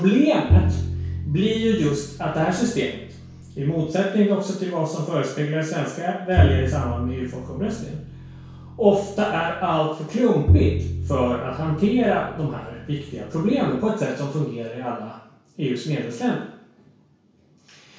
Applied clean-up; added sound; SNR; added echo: none; Bowed string instrument; 2 dB; reverberation time 0.6 s.